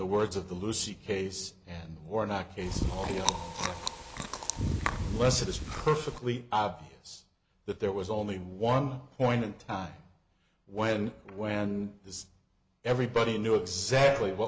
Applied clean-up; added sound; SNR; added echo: none; Chewing, mastication; 2 dB; none.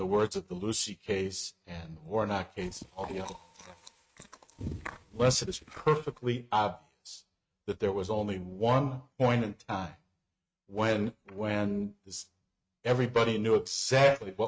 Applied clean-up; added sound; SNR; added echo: neural mask model RNNoise.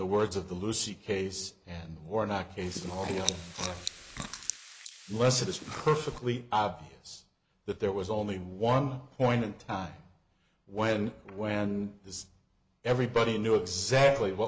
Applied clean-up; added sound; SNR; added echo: neural mask model Resemble Enhance denoiser.